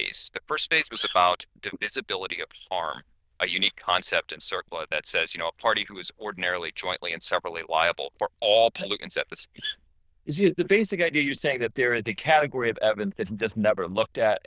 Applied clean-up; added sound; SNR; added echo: neural diffusion model UNIVERSE++.